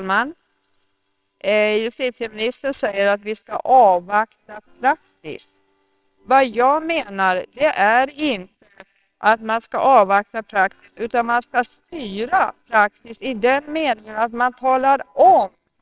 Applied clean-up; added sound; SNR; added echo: neural separator model SepFormer WHAMR!.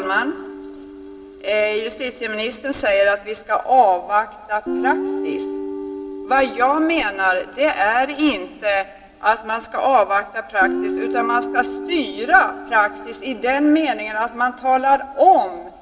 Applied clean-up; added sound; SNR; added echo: none; Guitar; 11 dB; reverberation time 2.7 s.